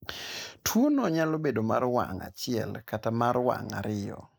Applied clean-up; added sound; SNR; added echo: neural mask model Resemble Enhance denoiser.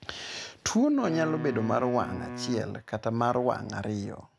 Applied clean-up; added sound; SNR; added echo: none; Wind instrument, woodwind instrument; 11 dB; none.